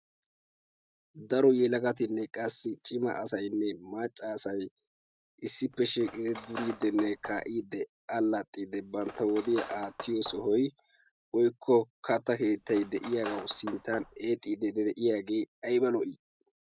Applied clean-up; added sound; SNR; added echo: none; Cutlery, silverware; 14 dB; none.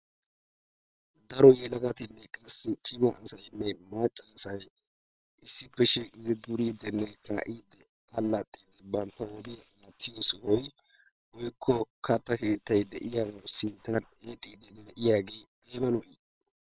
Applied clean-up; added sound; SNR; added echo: neural separator model SepFormer WHAM!.